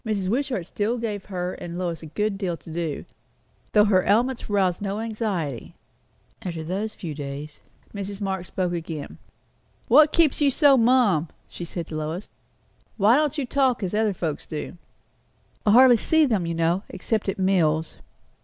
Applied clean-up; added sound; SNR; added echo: none; none; none; none.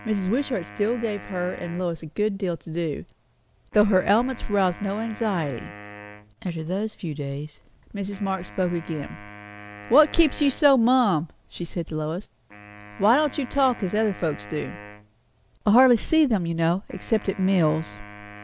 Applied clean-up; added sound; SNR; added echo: none; Wind instrument, woodwind instrument; 19 dB; none.